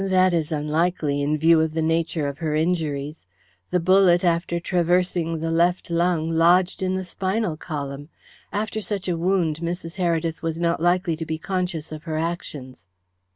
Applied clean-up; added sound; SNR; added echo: none; none; none; none.